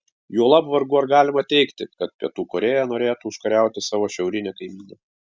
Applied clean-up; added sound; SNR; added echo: none; none; none; none.